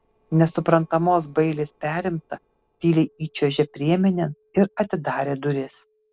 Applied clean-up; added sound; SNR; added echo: neural separator model SepFormer DNS4.